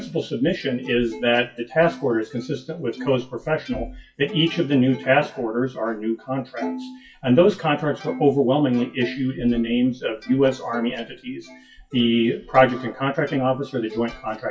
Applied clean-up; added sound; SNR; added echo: classical method WPE with log-MMSE.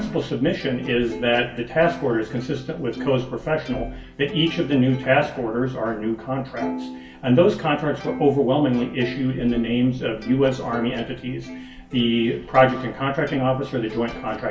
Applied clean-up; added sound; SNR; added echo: none; Plucked string instrument; 14 dB; reverberation time 0.2 s.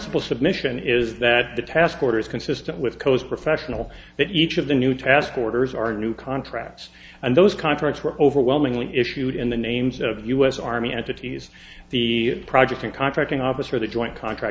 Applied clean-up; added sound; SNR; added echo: none; none; none; none.